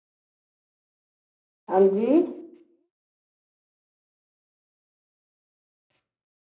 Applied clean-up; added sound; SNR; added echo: none; none; none; reverberation time 0.5 s.